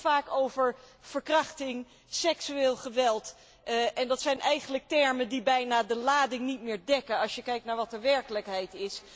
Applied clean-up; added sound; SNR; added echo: none; none; none; none.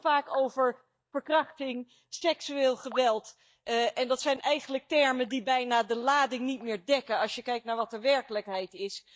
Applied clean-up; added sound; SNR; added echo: neural mask model DeepFilterNet 3.